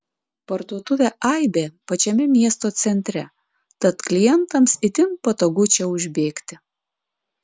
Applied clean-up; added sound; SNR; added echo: none; none; none; none.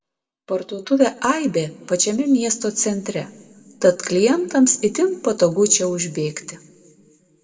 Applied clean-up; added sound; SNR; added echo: none; none; none; reverberation time 1.1 s.